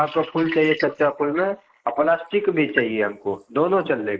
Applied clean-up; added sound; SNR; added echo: neural mask model Resemble Enhance denoiser.